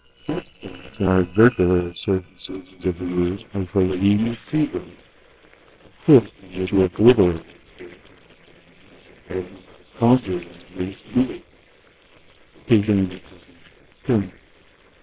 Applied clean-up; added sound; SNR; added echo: neural separator model SepFormer WHAMR!.